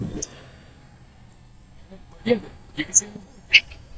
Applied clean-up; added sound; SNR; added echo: neural mask model DeepFilterNet 3.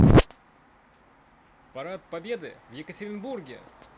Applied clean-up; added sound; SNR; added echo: none; none; none; none.